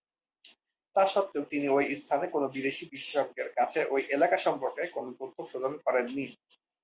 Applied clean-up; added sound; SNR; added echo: none; none; none; none.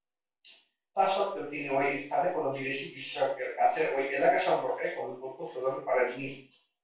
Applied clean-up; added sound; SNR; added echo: none; none; none; reverberation time 0.3 s.